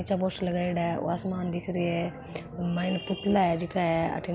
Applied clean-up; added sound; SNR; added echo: none; Bass guitar; 17 dB; none.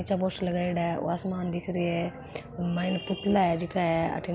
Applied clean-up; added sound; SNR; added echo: none; none; none; none.